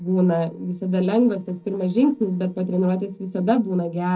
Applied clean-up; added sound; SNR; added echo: neural separator model SepFormer DNS4.